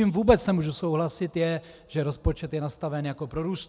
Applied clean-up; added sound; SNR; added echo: none; none; none; none.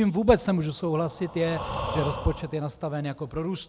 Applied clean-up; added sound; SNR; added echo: none; Breathing; 10 dB; none.